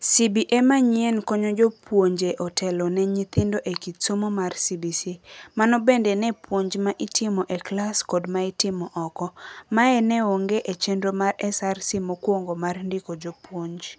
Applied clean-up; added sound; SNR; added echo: none; none; none; none.